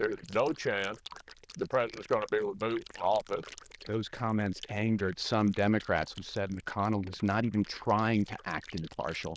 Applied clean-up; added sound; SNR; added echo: neural diffusion model UNIVERSE++.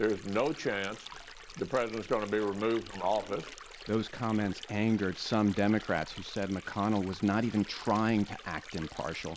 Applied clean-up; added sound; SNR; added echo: none; Stream; 16 dB; none.